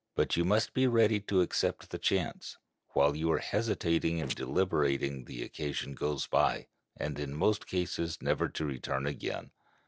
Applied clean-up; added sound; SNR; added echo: neural separator model SepFormer DNS4.